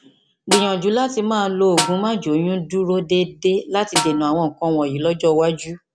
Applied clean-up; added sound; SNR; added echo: none; Snare drum; 6 dB; none.